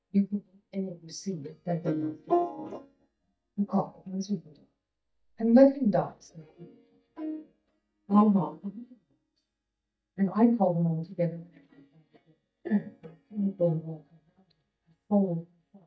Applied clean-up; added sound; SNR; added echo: neural mask model DeepFilterNet 3.